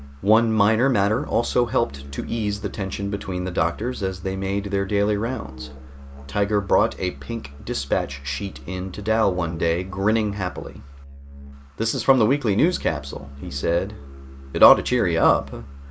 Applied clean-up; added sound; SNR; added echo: none; Musical instrument; 15 dB; none.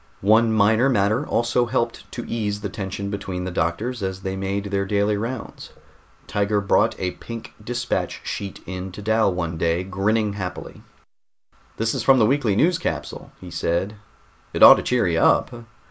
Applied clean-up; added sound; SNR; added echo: none; none; none; none.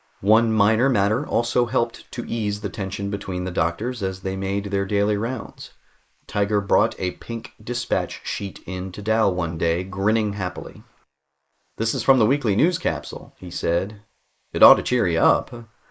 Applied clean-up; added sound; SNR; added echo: neural mask model Resemble Enhance denoiser.